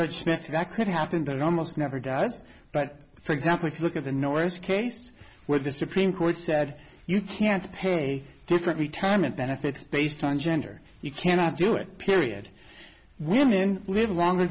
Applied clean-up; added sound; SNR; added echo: none; none; none; none.